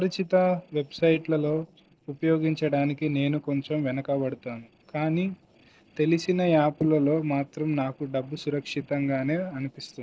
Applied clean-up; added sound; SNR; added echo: neural separator model SepFormer DNS4.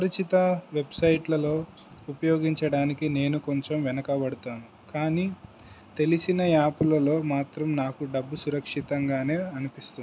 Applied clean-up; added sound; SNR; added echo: none; none; none; none.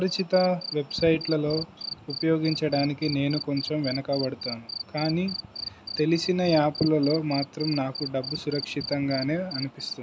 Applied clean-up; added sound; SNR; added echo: none; Cricket; 11 dB; none.